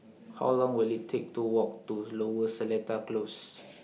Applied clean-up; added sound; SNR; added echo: none; none; none; none.